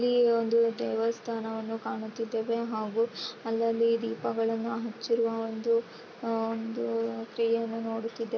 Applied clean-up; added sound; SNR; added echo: none; none; none; none.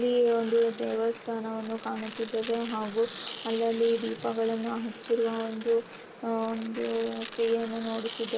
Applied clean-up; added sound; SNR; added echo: none; Tearing; 13 dB; none.